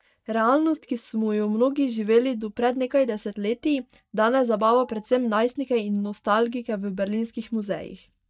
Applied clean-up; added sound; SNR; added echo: neural mask model DeepFilterNet 3.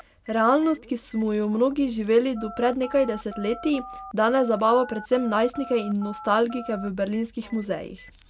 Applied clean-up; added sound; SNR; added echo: none; Telephone; 18 dB; none.